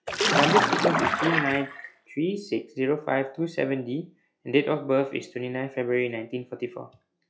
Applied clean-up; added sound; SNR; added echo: classical method log-MMSE.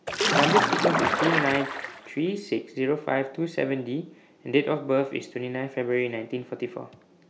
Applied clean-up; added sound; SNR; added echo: none; Splash, splatter; -3 dB; none.